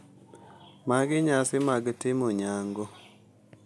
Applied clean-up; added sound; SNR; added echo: none; none; none; none.